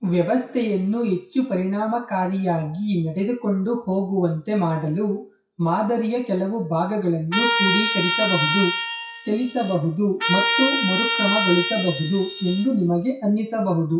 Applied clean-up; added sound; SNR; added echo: classical method WPE with log-MMSE.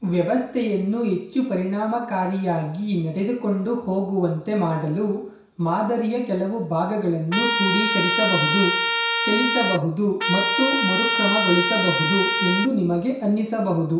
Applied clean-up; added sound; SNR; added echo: none; Trumpet; 0 dB; reverberation time 0.6 s.